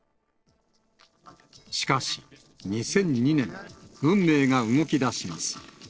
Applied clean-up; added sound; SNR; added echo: neural separator model SepFormer DNS4.